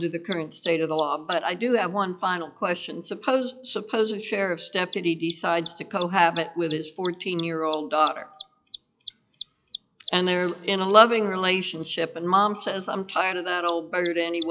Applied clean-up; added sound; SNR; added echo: classical method log-MMSE.